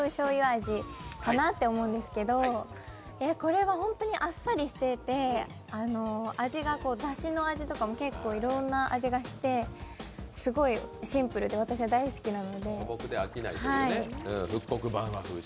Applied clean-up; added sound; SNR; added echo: none; none; none; none.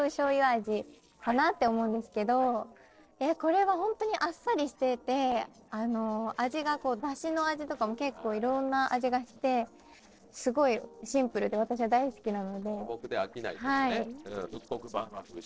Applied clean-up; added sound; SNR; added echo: neural separator model SepFormer DNS4.